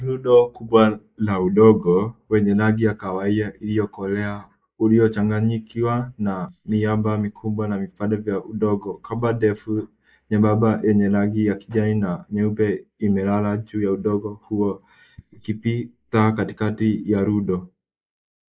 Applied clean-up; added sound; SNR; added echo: neural mask model Resemble Enhance denoiser.